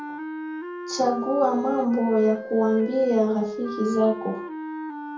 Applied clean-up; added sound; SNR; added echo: none; Wind instrument, woodwind instrument; 9 dB; reverberation time 0.6 s.